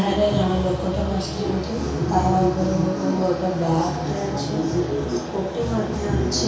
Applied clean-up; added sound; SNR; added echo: none; none; none; reverberation time 0.6 s.